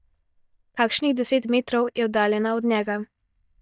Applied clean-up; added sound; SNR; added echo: neural mask model DeepFilterNet 3.